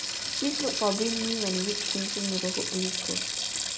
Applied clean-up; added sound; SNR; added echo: none; Sink (filling or washing); -1 dB; none.